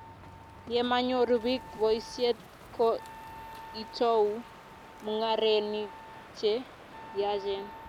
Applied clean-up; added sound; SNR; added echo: none; Wind instrument, woodwind instrument + Crow; 16 dB; none.